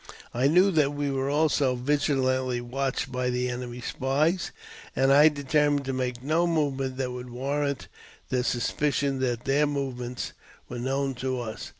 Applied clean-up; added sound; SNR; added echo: none; none; none; none.